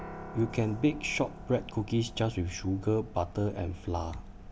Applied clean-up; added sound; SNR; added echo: none; Piano; 17 dB; none.